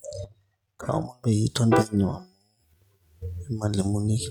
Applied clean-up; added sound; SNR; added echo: neural mask model RNNoise.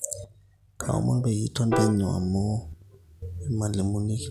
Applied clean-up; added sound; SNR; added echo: none; Piano; 8 dB; none.